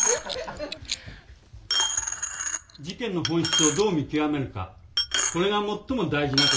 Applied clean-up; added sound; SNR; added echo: none; Coin (dropping); 1 dB; none.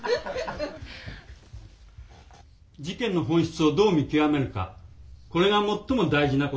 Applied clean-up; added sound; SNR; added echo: none; none; none; none.